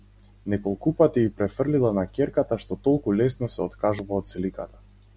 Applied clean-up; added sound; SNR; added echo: none; none; none; none.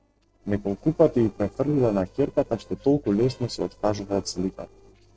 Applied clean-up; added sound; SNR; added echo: neural separator model SepFormer DNS4.